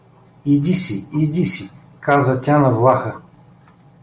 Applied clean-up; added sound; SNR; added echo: none; none; none; none.